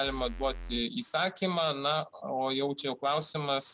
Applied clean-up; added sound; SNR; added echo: none; Bass drum / Keyboard (musical); 8 dB; none.